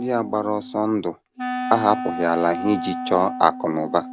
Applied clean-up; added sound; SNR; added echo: none; Wind instrument, woodwind instrument; 8 dB; none.